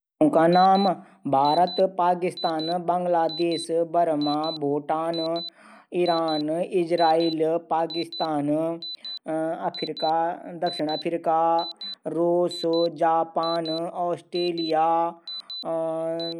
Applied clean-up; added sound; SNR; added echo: none; Alarm; 15 dB; none.